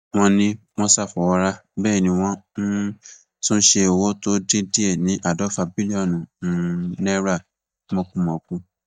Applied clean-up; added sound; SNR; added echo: neural mask model DeepFilterNet 3.